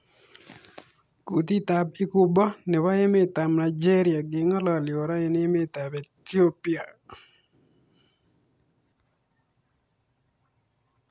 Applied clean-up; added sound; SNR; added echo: none; none; none; none.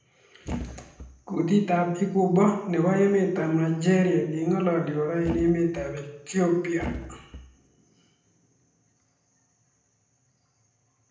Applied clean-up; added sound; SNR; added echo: none; Thump, thud; 11 dB; reverberation time 0.7 s.